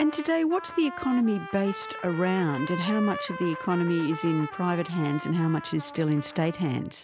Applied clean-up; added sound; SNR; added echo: none; Trumpet; 12 dB; none.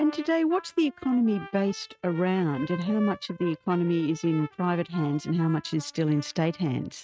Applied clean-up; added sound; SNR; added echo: neural mask model RNNoise.